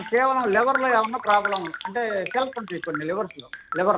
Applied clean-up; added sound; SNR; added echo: none; Raindrop; 11 dB; none.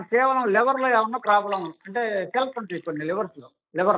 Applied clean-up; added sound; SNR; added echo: neural mask model Resemble Enhance denoiser.